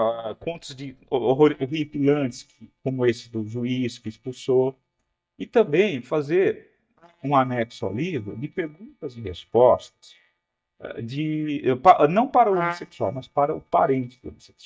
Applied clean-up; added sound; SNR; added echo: neural mask model DeepFilterNet 3.